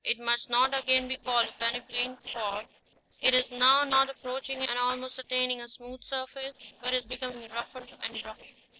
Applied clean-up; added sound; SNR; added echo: neural separator model SepFormer DNS4.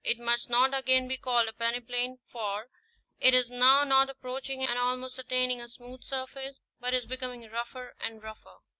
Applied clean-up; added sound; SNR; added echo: none; none; none; none.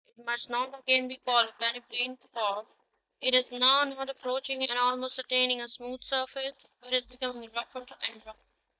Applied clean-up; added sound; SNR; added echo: neural mask model DeepFilterNet 3.